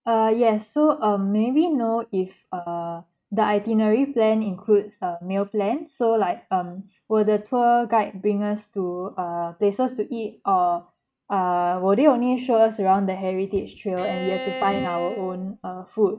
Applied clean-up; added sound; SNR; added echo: neural mask model RNNoise.